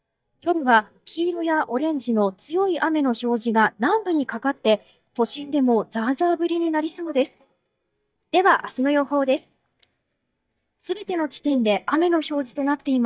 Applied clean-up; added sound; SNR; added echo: neural mask model DeepFilterNet 3.